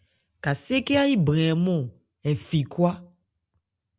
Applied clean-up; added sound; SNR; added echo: none; none; none; none.